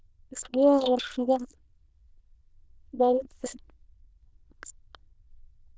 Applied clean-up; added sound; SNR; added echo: neural diffusion model UNIVERSE++.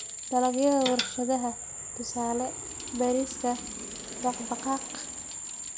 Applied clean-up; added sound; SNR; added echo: none; Aircraft + Bicycle; 12 dB; none.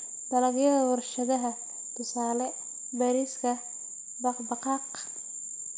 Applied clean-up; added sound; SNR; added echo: none; none; none; none.